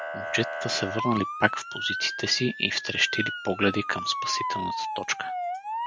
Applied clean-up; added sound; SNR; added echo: none; Motor vehicle (road) / Siren; 4 dB; none.